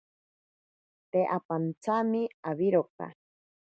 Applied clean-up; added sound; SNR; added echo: none; none; none; none.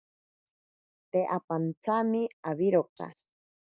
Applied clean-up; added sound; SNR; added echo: neural mask model DeepFilterNet 3.